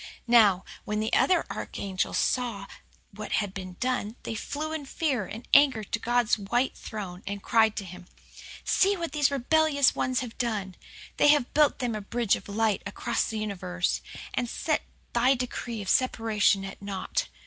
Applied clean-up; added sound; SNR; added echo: none; none; none; none.